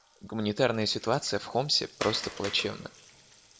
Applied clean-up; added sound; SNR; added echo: none; Water; 14 dB; reverberation time 0.6 s.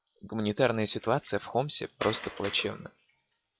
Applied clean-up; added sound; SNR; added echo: classical method WPE with log-MMSE.